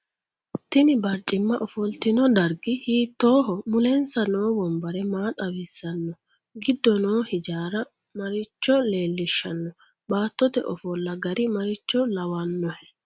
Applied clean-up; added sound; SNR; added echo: none; none; none; none.